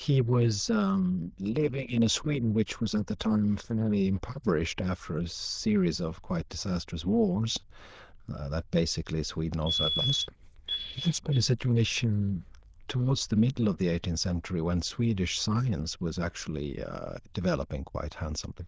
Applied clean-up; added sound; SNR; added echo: neural diffusion model UNIVERSE++.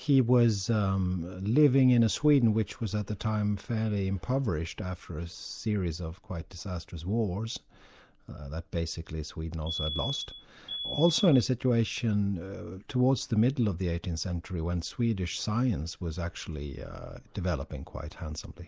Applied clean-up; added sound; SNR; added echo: none; Alarm; 8 dB; none.